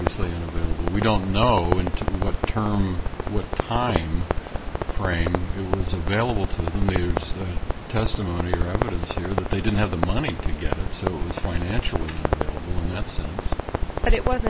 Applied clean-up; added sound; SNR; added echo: none; Crackle; -1 dB; none.